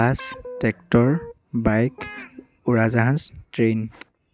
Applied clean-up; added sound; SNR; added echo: none; Guitar; 17 dB; none.